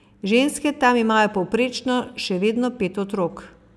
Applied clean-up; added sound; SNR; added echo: none; none; none; none.